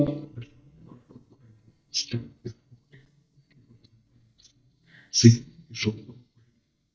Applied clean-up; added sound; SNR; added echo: neural mask model DeepFilterNet 3.